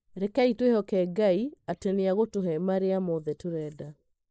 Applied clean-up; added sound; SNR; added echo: neural mask model Resemble Enhance denoiser.